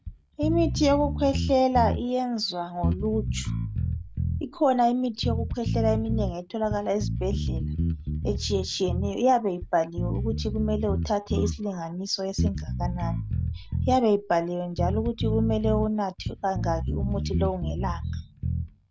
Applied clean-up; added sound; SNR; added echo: none; Bass guitar; 2 dB; none.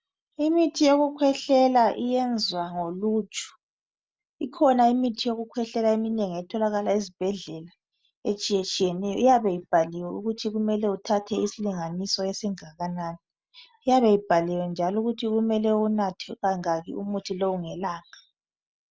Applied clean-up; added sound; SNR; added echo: none; none; none; none.